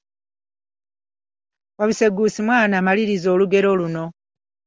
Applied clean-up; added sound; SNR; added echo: none; none; none; none.